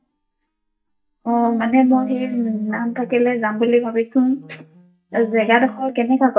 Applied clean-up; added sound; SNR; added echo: neural mask model DeepFilterNet 3.